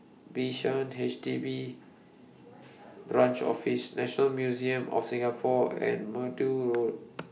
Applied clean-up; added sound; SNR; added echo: none; none; none; none.